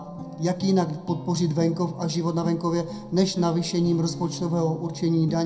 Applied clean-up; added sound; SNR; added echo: none; Guitar; 12 dB; reverberation time 0.2 s.